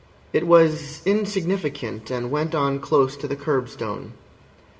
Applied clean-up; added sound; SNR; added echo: none; none; none; reverberation time 1.3 s.